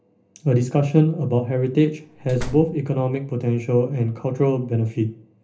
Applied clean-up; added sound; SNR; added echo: none; Slam; 12 dB; reverberation time 0.3 s.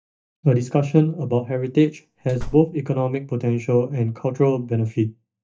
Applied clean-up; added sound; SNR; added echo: neural mask model DeepFilterNet 3.